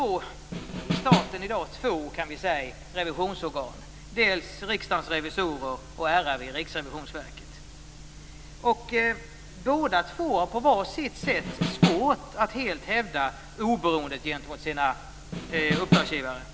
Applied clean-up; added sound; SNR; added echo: none; Snare drum; -2 dB; none.